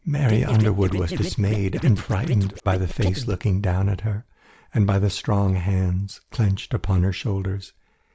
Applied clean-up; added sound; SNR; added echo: neural mask model Resemble Enhance denoiser.